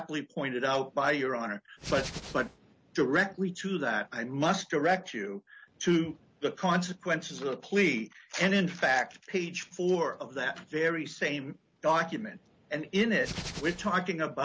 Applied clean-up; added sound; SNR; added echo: none; Hands; 10 dB; none.